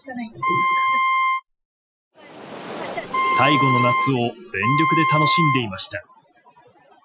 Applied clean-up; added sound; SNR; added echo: classical method Wiener filter.